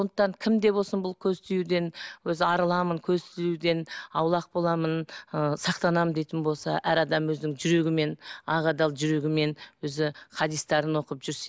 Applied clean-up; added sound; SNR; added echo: none; none; none; none.